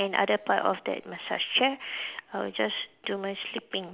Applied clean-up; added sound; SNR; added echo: none; none; none; none.